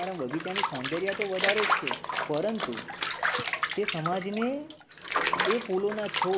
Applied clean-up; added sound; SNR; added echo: none; Bathtub (filling or washing) / Water; -1 dB; none.